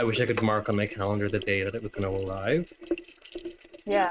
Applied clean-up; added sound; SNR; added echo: neural mask model RNNoise.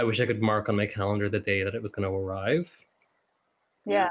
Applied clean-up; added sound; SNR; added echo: none; none; none; none.